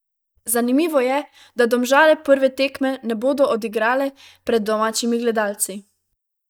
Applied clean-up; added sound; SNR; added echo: neural mask model DeepFilterNet 3.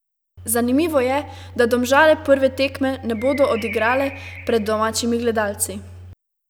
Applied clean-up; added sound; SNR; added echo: none; Bird; 15 dB; none.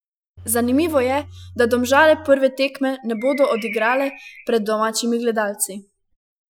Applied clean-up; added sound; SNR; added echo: classical method Wiener filter.